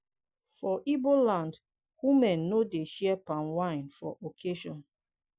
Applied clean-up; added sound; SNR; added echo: none; none; none; none.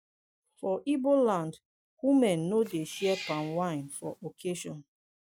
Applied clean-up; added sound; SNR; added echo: neural mask model RNNoise.